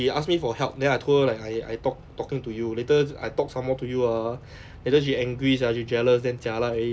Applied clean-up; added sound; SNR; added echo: none; none; none; none.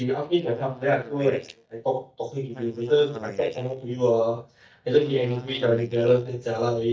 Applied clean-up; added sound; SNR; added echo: neural mask model DeepFilterNet 3.